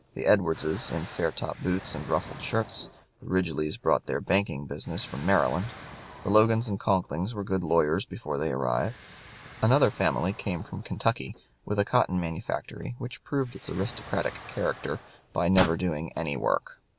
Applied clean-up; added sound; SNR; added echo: none; Explosion; 16 dB; none.